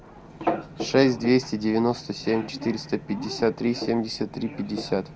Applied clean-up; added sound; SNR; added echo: none; Engine / Boat, Water vehicle; 19 dB; none.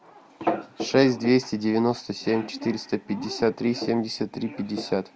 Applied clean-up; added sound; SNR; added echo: none; none; none; none.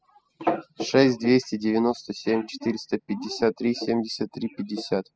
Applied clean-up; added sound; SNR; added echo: classical method spectral subtraction.